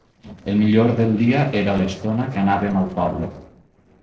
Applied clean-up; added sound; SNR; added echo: neural separator model SepFormer DNS4.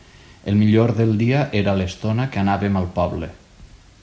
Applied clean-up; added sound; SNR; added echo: none; none; none; none.